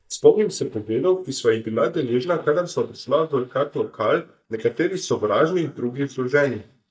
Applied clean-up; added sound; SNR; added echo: neural mask model DeepFilterNet 3.